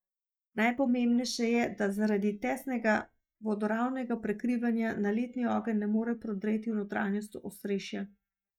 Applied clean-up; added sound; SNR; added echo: neural mask model DeepFilterNet 3.